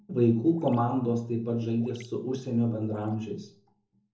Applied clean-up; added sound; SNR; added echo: neural separator model SepFormer DNS4.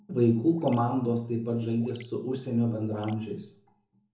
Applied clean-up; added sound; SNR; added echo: none; Gurgling; 18 dB; reverberation time 0.7 s.